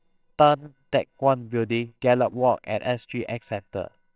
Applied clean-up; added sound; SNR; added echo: neural separator model SepFormer WHAMR!.